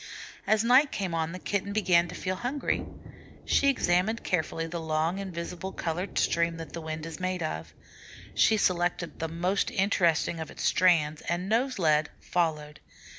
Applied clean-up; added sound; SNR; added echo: none; Thunder / Rain; 17 dB; none.